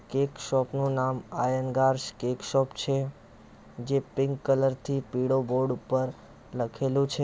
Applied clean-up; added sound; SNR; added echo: none; none; none; none.